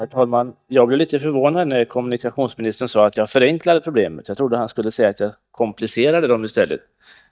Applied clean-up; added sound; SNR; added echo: neural mask model DeepFilterNet 3.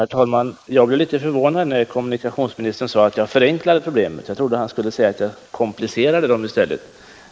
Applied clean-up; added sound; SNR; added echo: neural mask model Resemble Enhance denoiser.